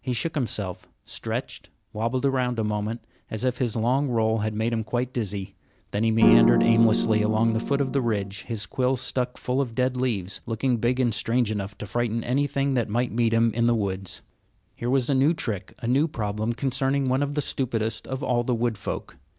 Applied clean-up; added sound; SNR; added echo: none; Piano; -2 dB; none.